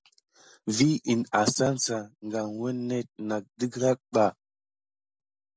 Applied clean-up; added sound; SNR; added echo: none; none; none; none.